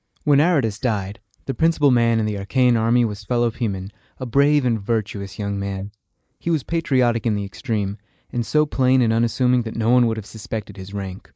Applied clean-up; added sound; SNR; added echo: neural mask model Resemble Enhance denoiser.